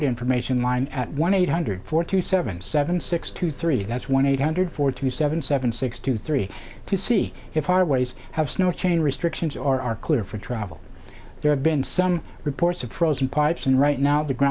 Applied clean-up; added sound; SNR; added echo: none; none; none; none.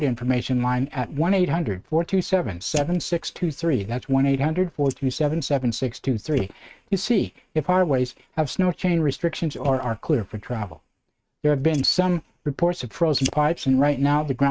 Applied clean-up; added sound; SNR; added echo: neural mask model RNNoise.